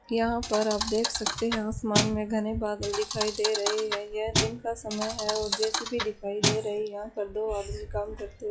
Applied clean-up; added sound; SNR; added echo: classical method log-MMSE.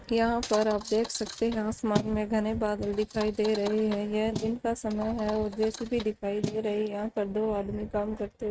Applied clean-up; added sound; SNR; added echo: neural mask model RNNoise.